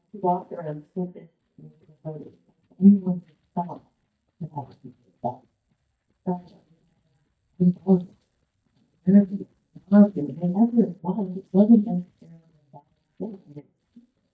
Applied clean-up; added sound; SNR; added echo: neural mask model DeepFilterNet 3.